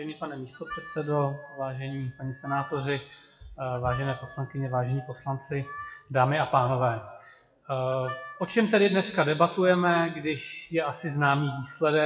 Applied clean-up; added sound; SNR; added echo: classical method WPE with log-MMSE.